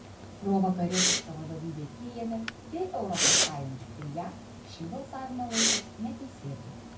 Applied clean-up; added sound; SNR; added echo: none; Respiratory sounds; -2 dB; reverberation time 0.4 s.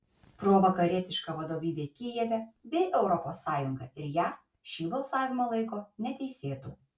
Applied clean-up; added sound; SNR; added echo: none; none; none; none.